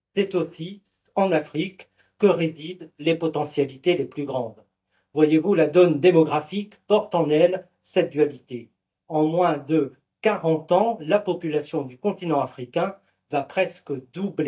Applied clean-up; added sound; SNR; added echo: neural mask model DeepFilterNet 3.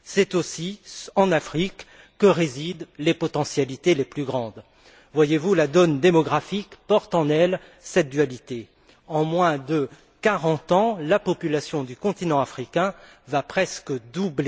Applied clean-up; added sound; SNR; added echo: none; none; none; none.